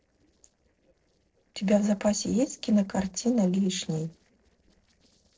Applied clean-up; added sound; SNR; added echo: neural separator model SepFormer DNS4.